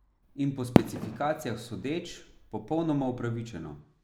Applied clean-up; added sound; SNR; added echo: none; Fireworks; 0 dB; none.